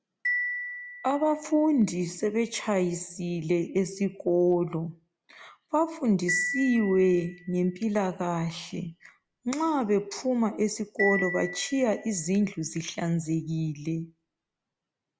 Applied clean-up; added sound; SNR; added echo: none; Marimba, xylophone; 10 dB; none.